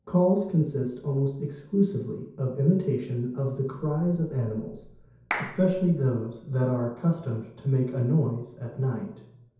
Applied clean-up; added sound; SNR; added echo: none; Clapping; 10 dB; reverberation time 0.8 s.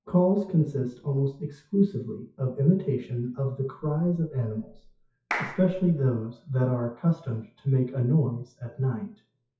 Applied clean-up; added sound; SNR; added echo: classical method WPE with log-MMSE.